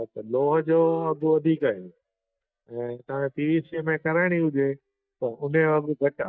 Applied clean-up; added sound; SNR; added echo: neural mask model DeepFilterNet 3.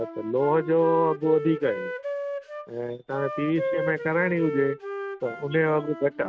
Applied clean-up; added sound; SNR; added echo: none; Wind instrument, woodwind instrument; 8 dB; none.